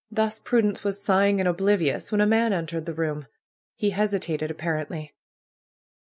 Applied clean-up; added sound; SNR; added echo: none; none; none; none.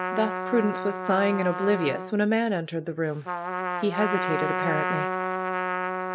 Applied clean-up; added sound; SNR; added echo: none; Trumpet; 3 dB; none.